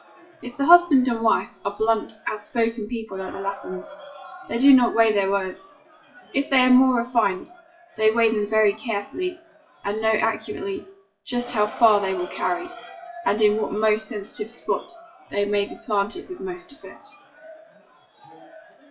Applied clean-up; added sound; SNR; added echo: classical method WPE with log-MMSE.